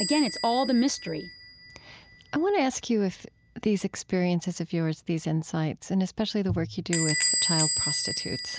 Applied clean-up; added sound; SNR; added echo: none; Door / Bell; 5 dB; none.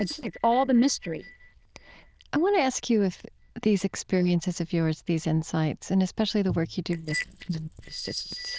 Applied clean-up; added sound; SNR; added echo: neural diffusion model UNIVERSE++.